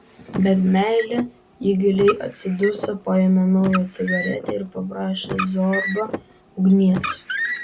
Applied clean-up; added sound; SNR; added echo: none; Car; 10 dB; none.